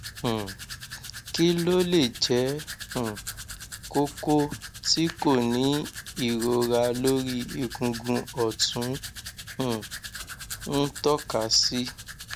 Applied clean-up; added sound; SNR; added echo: none; Domestic sounds, home sounds; 12 dB; none.